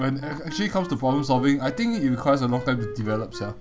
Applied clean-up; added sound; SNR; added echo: none; Wind instrument, woodwind instrument; 14 dB; none.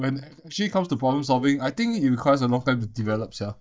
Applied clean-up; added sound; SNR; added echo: neural mask model DeepFilterNet 3.